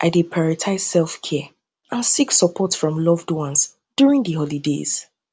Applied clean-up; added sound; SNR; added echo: none; none; none; none.